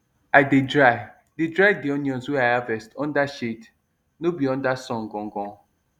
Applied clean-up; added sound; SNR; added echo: none; none; none; none.